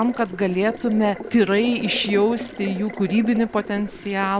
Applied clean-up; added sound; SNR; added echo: none; Water tap, faucet; 12 dB; none.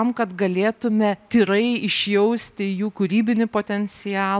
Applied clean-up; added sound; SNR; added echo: none; none; none; none.